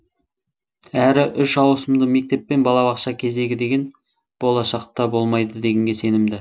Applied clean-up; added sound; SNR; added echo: none; none; none; none.